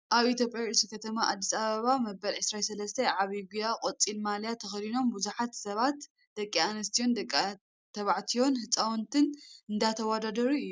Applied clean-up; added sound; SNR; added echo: none; none; none; none.